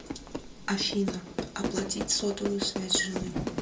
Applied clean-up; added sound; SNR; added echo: none; Fire / Fireworks; 4 dB; reverberation time 0.2 s.